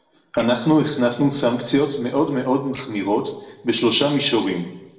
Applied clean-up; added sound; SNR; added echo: neural separator model SepFormer DNS4.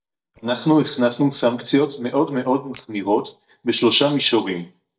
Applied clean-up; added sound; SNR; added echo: neural mask model DeepFilterNet 3.